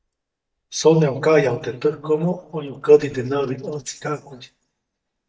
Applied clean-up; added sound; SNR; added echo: neural mask model DeepFilterNet 3.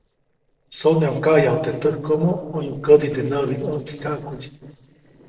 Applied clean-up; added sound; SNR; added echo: neural separator model SepFormer DNS4.